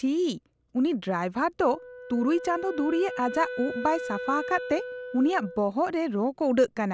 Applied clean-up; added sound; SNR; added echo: none; Wind instrument, woodwind instrument; 12 dB; none.